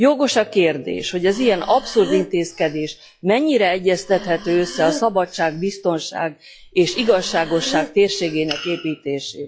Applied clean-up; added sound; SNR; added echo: classical method log-MMSE.